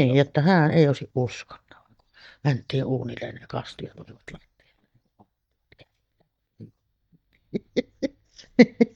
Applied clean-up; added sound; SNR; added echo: neural mask model DeepFilterNet 3.